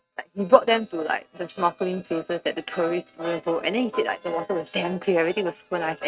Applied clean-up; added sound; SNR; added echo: neural mask model RNNoise.